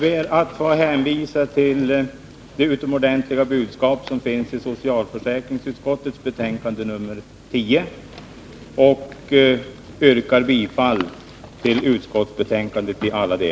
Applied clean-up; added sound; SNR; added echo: none; none; none; none.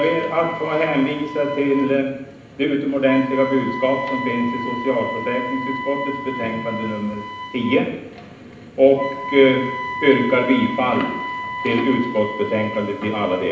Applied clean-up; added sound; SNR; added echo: none; Wind instrument, woodwind instrument; 9 dB; reverberation time 0.8 s.